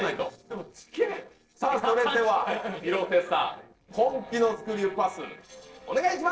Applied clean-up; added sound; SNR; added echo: neural separator model SepFormer DNS4.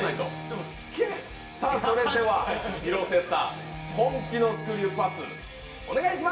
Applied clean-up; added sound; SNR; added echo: none; Bowed string instrument; 14 dB; reverberation time 1.0 s.